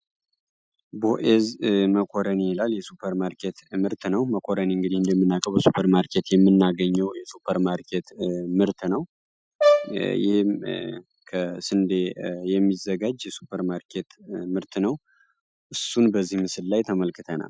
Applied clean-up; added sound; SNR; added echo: classical method Wiener filter.